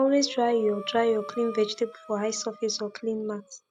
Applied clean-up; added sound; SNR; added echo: none; Breathing; 17 dB; none.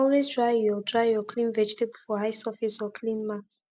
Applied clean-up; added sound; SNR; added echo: none; none; none; none.